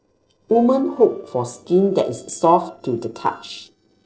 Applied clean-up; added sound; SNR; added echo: neural separator model SepFormer DNS4.